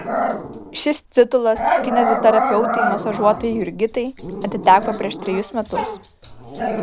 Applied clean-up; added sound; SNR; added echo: none; Growling; 4 dB; none.